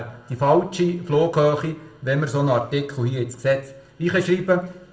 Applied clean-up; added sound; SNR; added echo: none; none; none; reverberation time 0.3 s.